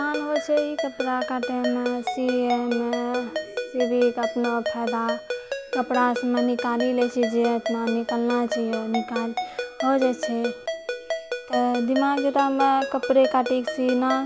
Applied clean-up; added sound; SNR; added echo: none; Ringtone; 6 dB; none.